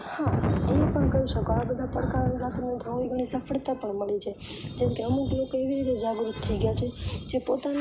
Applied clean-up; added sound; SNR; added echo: none; Thunder; 1 dB; none.